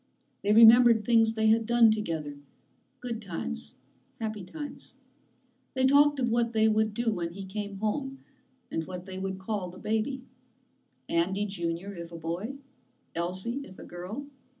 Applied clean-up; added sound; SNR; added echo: none; none; none; reverberation time 0.4 s.